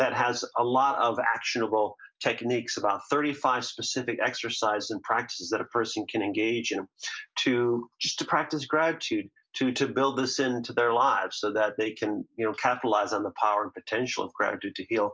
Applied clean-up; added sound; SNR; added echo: none; none; none; none.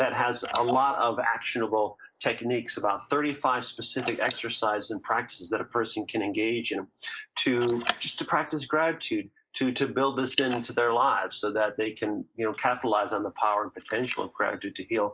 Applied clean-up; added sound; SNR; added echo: neural mask model Resemble Enhance denoiser.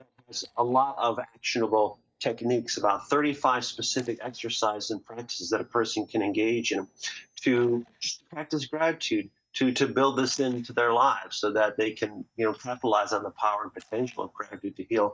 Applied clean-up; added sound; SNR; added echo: neural mask model DeepFilterNet 3.